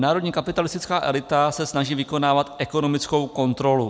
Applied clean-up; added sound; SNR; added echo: none; none; none; none.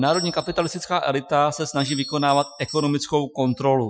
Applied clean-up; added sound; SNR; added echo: classical method Wiener filter.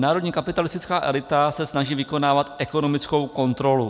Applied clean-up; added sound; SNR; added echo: none; Doorbell; 15 dB; none.